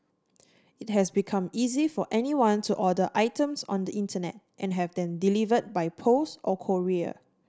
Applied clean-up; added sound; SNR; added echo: none; none; none; none.